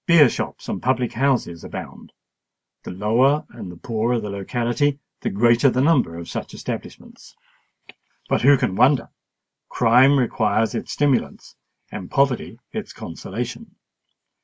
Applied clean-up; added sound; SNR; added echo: none; none; none; none.